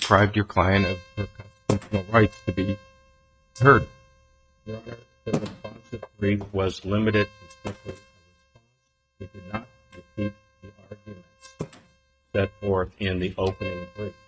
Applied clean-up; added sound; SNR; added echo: neural mask model RNNoise.